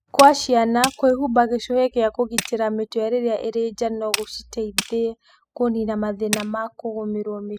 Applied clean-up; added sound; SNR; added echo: classical method spectral subtraction.